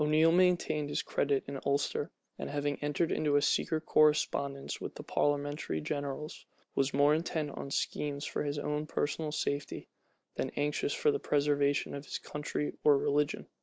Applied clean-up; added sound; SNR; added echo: none; none; none; none.